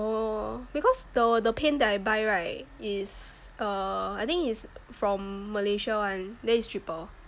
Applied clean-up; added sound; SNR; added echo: none; none; none; none.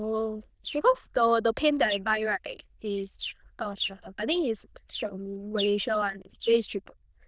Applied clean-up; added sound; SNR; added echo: neural diffusion model UNIVERSE++.